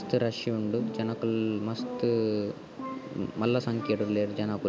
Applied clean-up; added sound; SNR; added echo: none; Percussion; 13 dB; none.